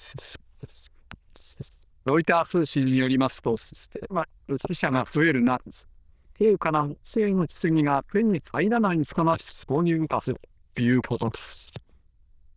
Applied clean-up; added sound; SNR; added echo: neural diffusion model UNIVERSE++.